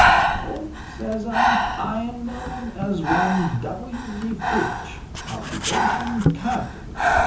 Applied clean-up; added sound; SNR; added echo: none; Breathing; -5 dB; reverberation time 0.6 s.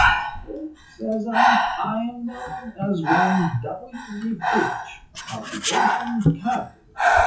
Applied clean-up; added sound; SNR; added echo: classical method WPE with log-MMSE.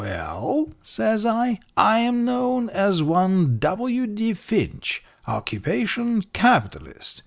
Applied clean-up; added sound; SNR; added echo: none; none; none; none.